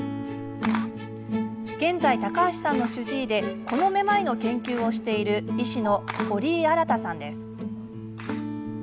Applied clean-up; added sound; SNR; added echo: none; Camera; 16 dB; none.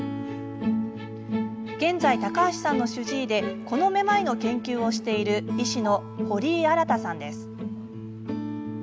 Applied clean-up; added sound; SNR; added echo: none; none; none; none.